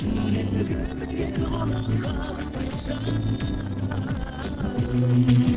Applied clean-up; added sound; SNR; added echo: neural separator model SepFormer DNS4.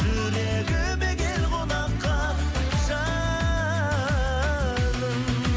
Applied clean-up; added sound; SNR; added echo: none; Keyboard (musical); 18 dB; none.